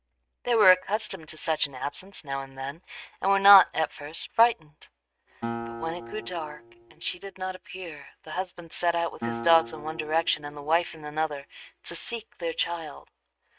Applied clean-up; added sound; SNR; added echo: neural mask model RNNoise.